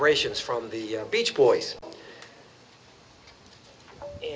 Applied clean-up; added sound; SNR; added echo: none; none; none; none.